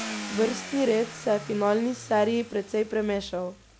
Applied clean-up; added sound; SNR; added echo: none; Car; 13 dB; none.